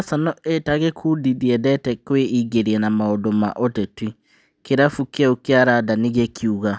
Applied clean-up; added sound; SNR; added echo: none; none; none; none.